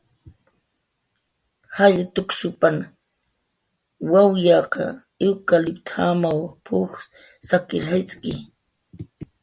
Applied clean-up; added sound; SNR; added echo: none; none; none; none.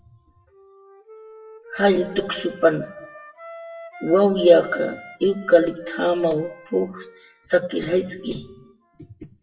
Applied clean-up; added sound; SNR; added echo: classical method WPE with log-MMSE.